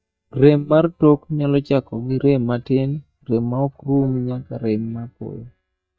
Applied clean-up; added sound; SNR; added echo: neural mask model DeepFilterNet 3.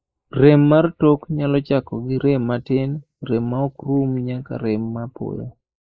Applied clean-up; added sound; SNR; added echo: neural mask model Resemble Enhance denoiser.